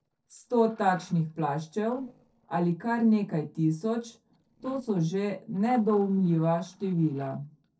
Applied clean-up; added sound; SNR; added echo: neural separator model SepFormer DNS4.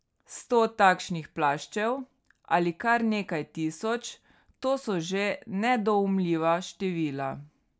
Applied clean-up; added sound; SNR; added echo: none; none; none; none.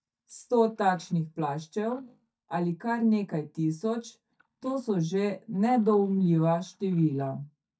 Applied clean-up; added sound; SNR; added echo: neural mask model DeepFilterNet 3.